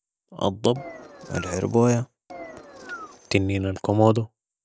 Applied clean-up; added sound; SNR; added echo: none; Engine; 16 dB; none.